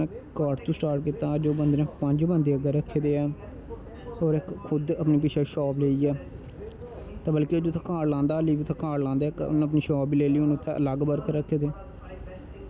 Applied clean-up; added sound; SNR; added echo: none; none; none; none.